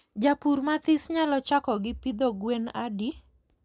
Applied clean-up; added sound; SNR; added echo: none; none; none; none.